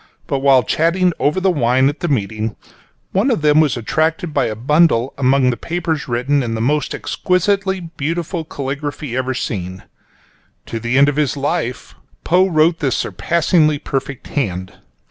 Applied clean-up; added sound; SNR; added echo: none; none; none; none.